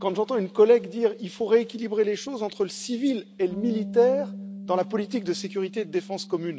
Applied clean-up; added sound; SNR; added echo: none; Bass guitar; 15 dB; none.